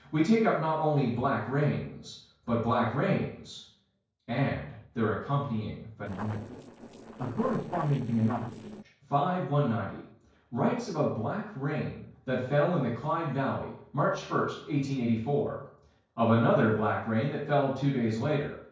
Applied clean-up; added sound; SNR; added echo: neural separator model SepFormer DNS4.